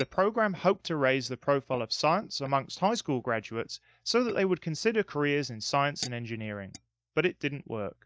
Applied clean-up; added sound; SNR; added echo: neural mask model DeepFilterNet 3.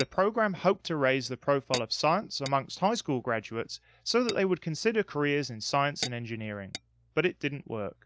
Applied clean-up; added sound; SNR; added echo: none; Tap / Glass; 16 dB; none.